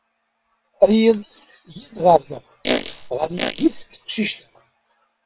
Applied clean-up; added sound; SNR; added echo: neural separator model SepFormer WHAM!.